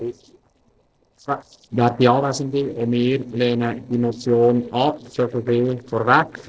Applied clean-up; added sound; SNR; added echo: neural separator model SepFormer DNS4.